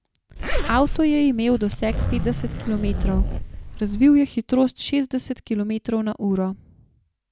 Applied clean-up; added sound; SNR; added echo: none; Zipper (clothing); 3 dB; none.